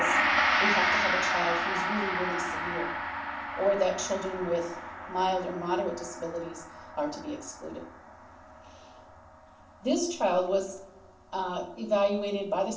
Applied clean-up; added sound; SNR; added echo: none; Gong; 1 dB; reverberation time 0.4 s.